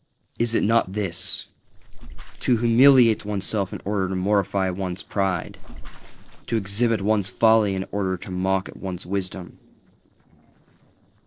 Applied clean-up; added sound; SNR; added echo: neural separator model SepFormer DNS4.